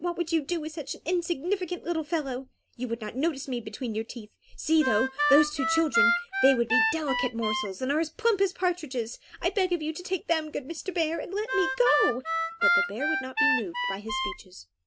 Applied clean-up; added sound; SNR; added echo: none; Harmonica; -1 dB; none.